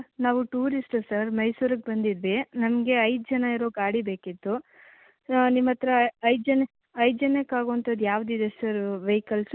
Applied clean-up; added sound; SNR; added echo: none; none; none; none.